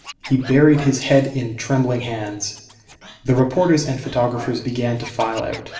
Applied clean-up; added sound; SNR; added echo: none; Scratching (performance technique); 20 dB; reverberation time 0.7 s.